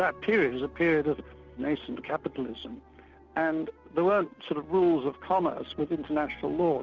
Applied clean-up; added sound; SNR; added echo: none; none; none; none.